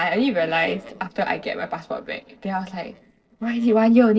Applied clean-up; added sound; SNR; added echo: neural separator model SepFormer DNS4.